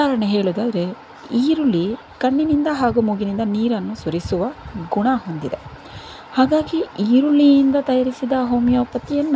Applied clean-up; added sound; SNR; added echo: none; none; none; none.